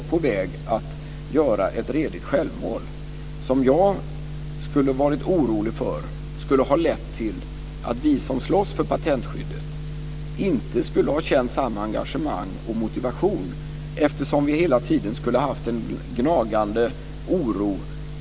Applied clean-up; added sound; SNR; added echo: none; none; none; none.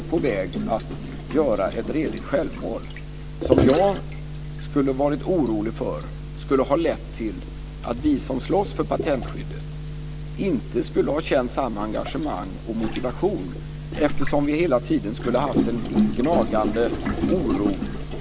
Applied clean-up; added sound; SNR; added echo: none; Gurgling; 6 dB; none.